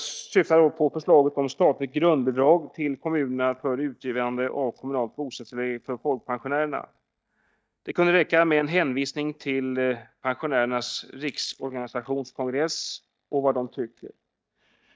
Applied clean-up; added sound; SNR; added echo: neural mask model DeepFilterNet 3.